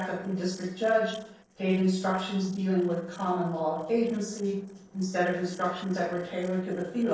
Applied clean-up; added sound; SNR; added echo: neural separator model SepFormer DNS4.